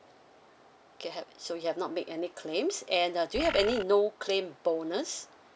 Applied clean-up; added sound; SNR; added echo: none; Bird; 5 dB; none.